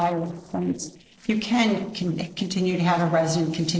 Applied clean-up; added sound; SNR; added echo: neural separator model SepFormer DNS4.